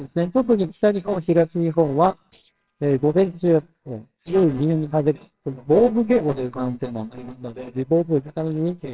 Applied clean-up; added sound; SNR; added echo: neural separator model SepFormer WHAMR!.